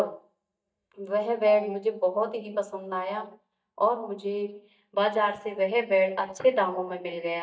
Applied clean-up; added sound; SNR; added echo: neural mask model DeepFilterNet 3.